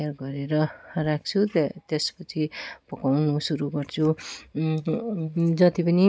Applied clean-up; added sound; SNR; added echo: none; none; none; none.